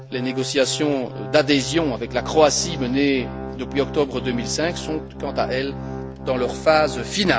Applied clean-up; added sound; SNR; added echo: none; Organ; 10 dB; none.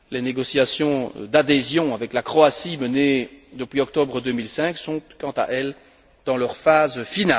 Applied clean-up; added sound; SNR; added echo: none; none; none; none.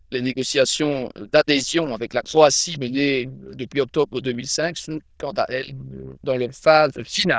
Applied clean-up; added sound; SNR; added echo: neural diffusion model UNIVERSE++.